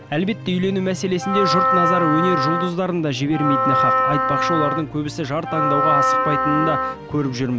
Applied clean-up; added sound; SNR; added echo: none; Wind instrument, woodwind instrument; -2 dB; none.